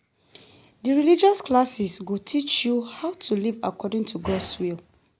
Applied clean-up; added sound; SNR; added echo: none; none; none; none.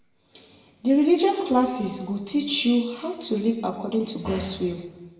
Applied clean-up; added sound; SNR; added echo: none; none; none; reverberation time 1.1 s.